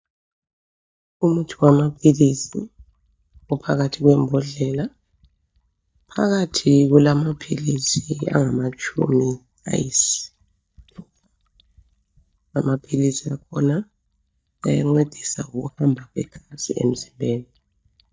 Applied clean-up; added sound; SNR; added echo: neural mask model DeepFilterNet 3.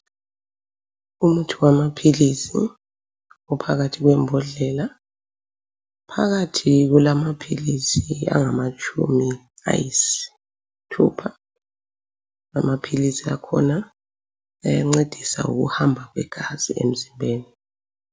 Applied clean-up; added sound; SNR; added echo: none; none; none; none.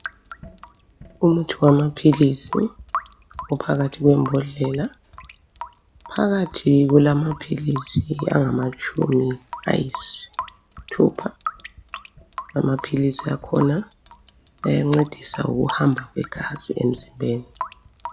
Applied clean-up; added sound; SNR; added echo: none; Drip / Sink (filling or washing) / Water tap, faucet; 15 dB; none.